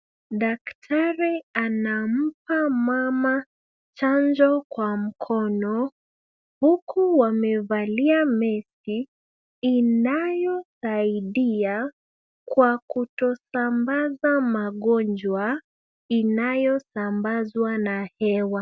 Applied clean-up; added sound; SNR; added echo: none; none; none; none.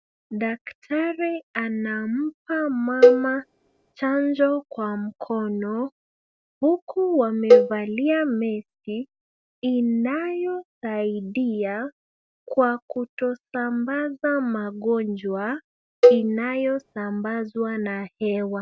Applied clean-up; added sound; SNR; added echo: none; Cowbell; -4 dB; none.